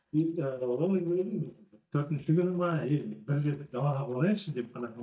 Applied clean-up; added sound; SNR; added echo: neural mask model DeepFilterNet 3.